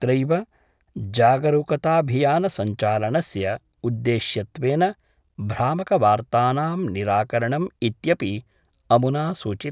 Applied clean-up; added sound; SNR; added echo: none; none; none; none.